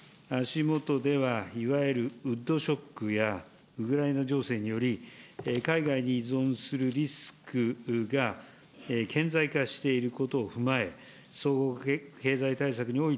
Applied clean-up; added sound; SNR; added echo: none; none; none; none.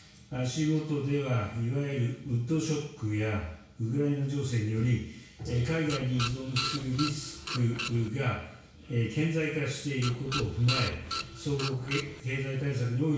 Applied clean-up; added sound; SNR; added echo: none; Printer; 6 dB; reverberation time 0.6 s.